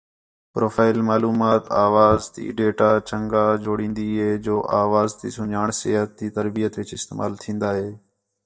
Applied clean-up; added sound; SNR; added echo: neural mask model DeepFilterNet 3.